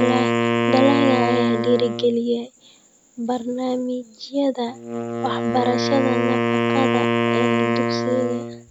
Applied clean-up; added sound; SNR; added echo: none; Wind instrument, woodwind instrument; 0 dB; none.